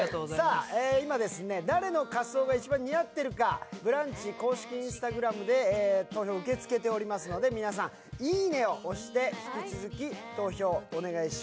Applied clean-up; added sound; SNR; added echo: none; none; none; none.